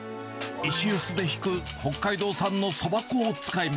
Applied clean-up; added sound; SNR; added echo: none; none; none; none.